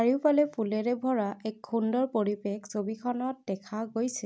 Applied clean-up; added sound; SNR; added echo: none; none; none; none.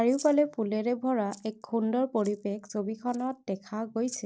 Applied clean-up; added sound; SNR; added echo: neural separator model SepFormer DNS4.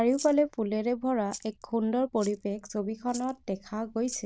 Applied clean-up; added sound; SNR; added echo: neural diffusion model UNIVERSE++.